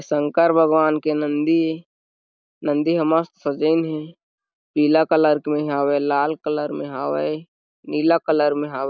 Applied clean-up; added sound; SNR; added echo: none; none; none; none.